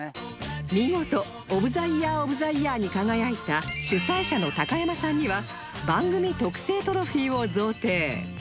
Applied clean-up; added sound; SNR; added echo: none; none; none; none.